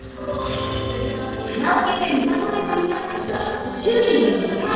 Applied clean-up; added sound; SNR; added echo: neural separator model SepFormer DNS4.